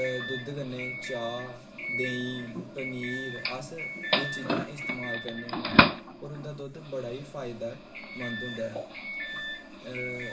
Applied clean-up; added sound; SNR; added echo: none; Doorbell; -5 dB; reverberation time 0.3 s.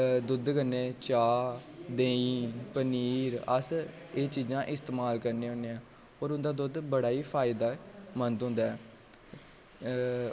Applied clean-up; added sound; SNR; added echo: none; none; none; none.